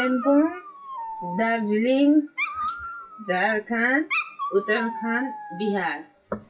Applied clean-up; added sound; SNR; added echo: classical method WPE with log-MMSE.